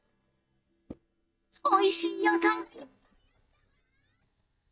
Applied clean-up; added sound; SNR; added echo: neural mask model DeepFilterNet 3.